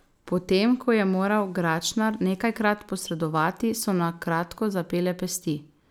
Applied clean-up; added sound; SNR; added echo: none; none; none; none.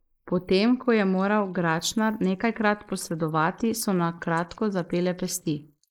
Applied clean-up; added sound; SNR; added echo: neural mask model Resemble Enhance denoiser.